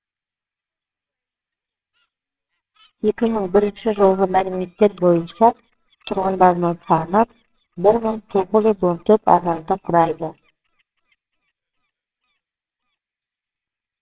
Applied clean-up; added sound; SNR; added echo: neural separator model SepFormer WHAMR!.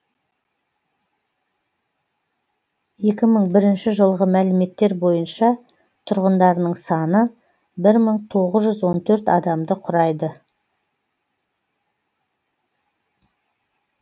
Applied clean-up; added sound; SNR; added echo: none; none; none; none.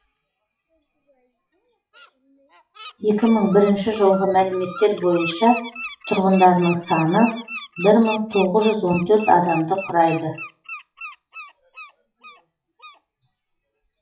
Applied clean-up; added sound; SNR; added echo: classical method WPE with log-MMSE.